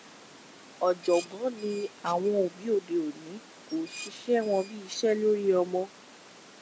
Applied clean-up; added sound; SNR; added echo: none; Dishes, pots, and pans; 19 dB; none.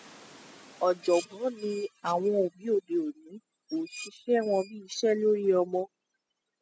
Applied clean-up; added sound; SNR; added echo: classical method spectral subtraction.